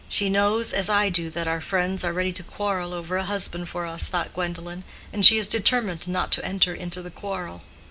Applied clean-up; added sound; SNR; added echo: none; none; none; none.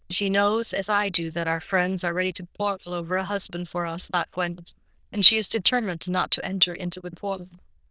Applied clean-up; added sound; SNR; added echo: neural diffusion model UNIVERSE++.